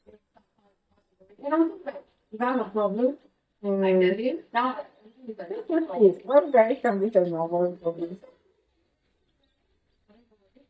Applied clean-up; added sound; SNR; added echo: neural mask model DeepFilterNet 3.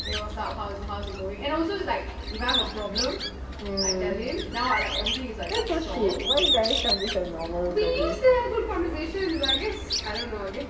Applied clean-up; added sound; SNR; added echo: none; Bird; 5 dB; reverberation time 2.0 s.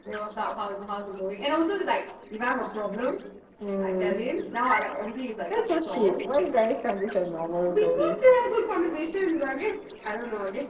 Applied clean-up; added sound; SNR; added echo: neural separator model SepFormer DNS4.